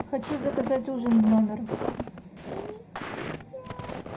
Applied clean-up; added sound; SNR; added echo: none; Walk, footsteps; 8 dB; reverberation time 0.4 s.